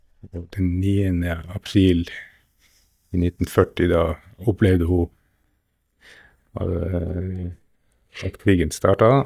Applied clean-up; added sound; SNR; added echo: neural mask model DeepFilterNet 3.